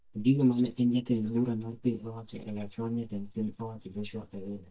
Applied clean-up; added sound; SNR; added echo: neural mask model DeepFilterNet 3.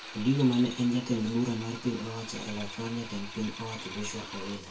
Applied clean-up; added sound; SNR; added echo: none; Drill; 13 dB; reverberation time 0.2 s.